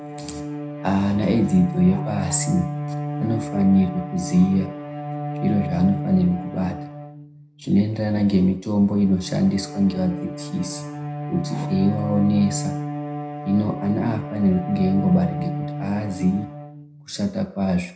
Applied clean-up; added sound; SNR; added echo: none; Bowed string instrument; 8 dB; reverberation time 0.5 s.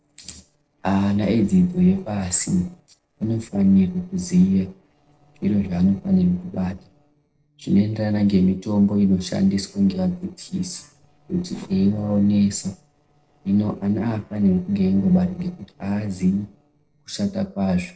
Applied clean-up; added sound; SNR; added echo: neural separator model SepFormer DNS4.